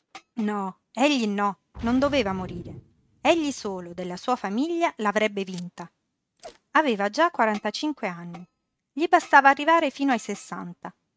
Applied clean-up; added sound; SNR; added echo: neural mask model RNNoise.